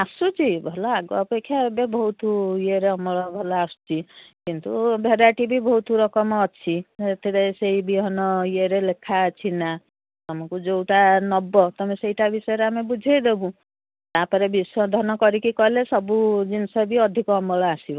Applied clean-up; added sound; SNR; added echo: none; none; none; none.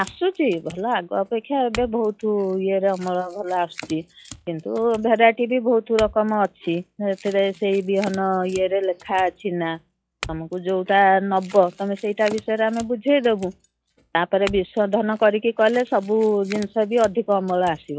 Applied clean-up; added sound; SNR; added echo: classical method log-MMSE.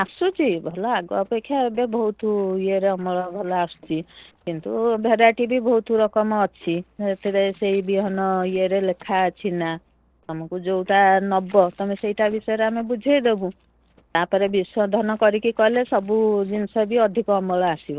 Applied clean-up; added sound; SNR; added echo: neural separator model SepFormer DNS4.